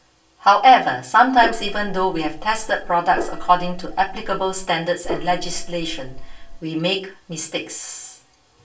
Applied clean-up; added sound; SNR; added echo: none; Gong; 7 dB; reverberation time 0.3 s.